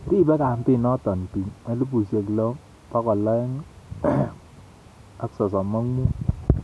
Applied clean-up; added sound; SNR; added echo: none; none; none; none.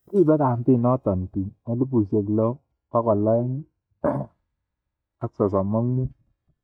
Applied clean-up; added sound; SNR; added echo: neural mask model DeepFilterNet 3.